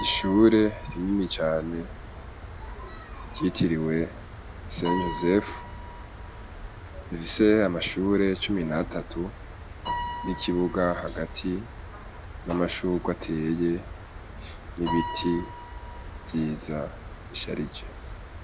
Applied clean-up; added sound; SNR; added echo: none; Cricket + Piano; 10 dB; none.